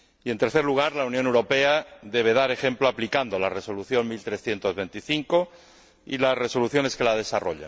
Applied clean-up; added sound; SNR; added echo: none; none; none; none.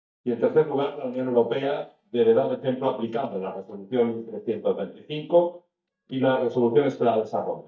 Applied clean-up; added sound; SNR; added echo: neural mask model DeepFilterNet 3.